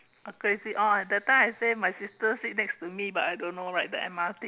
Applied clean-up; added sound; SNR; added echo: none; none; none; none.